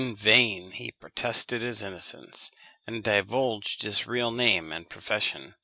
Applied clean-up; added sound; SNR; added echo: none; none; none; none.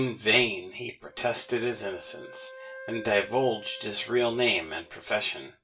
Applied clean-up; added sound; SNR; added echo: none; Wind instrument, woodwind instrument; 19 dB; reverberation time 0.2 s.